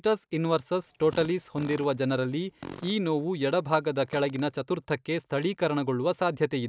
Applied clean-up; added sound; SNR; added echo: none; Fart; 19 dB; none.